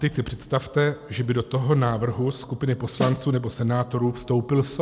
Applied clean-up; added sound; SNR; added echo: none; Snare drum; 8 dB; none.